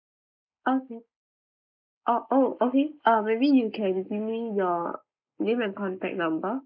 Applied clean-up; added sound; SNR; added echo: neural mask model Resemble Enhance denoiser.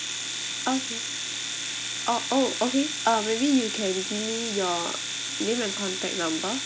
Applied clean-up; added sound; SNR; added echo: none; Domestic sounds, home sounds; 3 dB; none.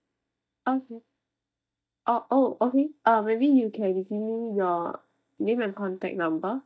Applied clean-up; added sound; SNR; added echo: neural mask model DeepFilterNet 3.